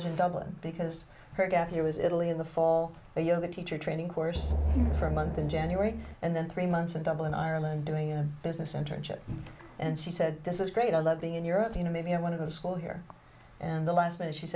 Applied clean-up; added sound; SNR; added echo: none; Drum; 0 dB; none.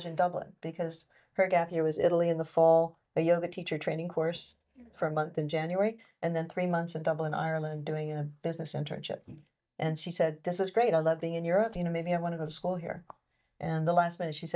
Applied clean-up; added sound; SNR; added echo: neural mask model DeepFilterNet 3.